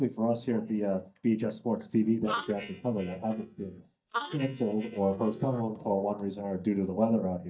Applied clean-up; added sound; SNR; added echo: neural mask model DeepFilterNet 3.